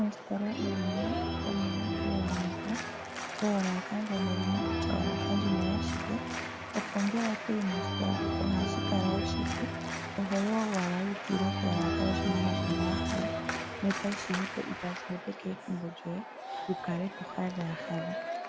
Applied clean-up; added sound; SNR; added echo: none; Organ; 0 dB; none.